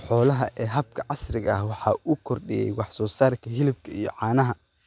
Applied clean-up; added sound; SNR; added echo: none; none; none; none.